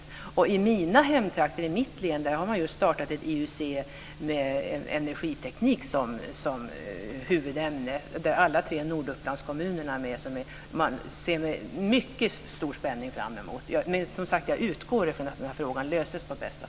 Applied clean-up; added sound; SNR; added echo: none; none; none; none.